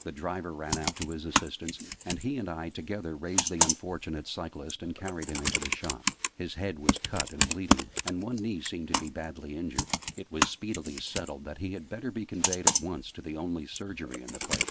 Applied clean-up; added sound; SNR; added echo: none; Computer keyboard; -3 dB; none.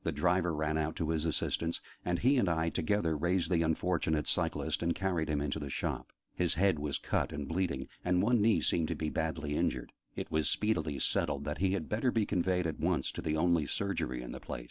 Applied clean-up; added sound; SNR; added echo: none; none; none; none.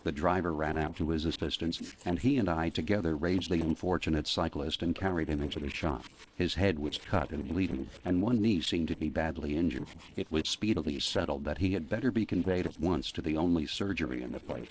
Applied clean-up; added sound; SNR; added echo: neural separator model SepFormer DNS4.